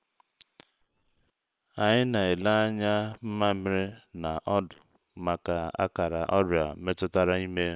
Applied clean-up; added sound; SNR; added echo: neural separator model SepFormer WHAM!.